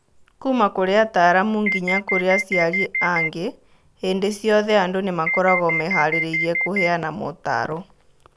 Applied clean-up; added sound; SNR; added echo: none; Alarm; 2 dB; none.